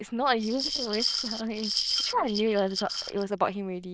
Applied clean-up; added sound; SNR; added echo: neural diffusion model UNIVERSE++.